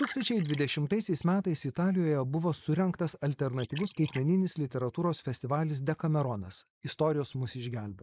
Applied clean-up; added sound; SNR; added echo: neural mask model Resemble Enhance denoiser.